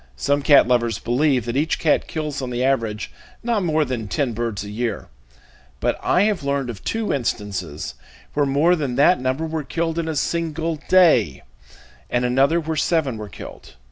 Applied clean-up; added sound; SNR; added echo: none; none; none; none.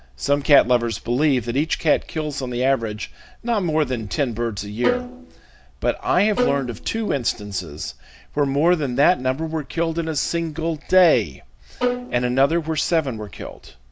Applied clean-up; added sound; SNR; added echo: none; Bowed string instrument; 4 dB; none.